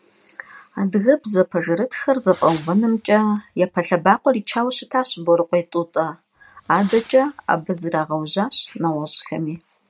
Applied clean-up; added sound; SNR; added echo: none; Fireworks; 19 dB; none.